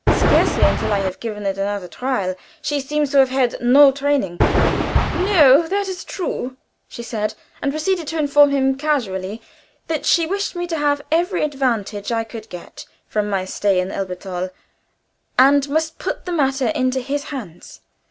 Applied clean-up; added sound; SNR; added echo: none; Thunder; -3 dB; none.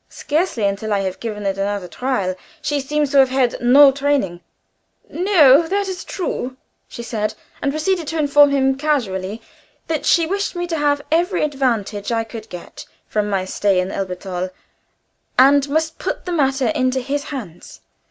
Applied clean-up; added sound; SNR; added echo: none; none; none; none.